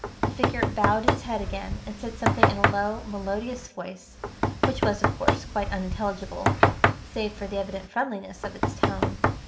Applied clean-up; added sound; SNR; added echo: none; Knock; -4 dB; reverberation time 1.2 s.